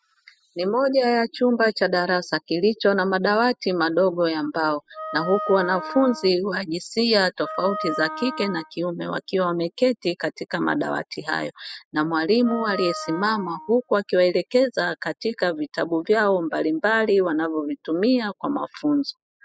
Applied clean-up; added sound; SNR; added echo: classical method spectral subtraction.